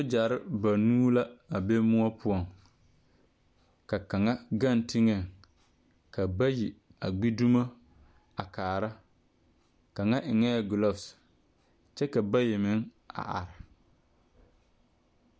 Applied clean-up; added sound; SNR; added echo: none; none; none; none.